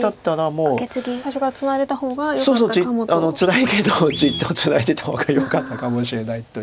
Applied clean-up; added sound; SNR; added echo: none; Scratching (performance technique); 14 dB; none.